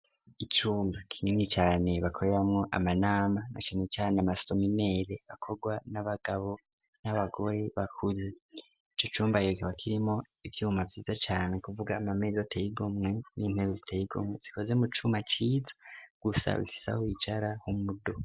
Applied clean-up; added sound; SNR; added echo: none; none; none; none.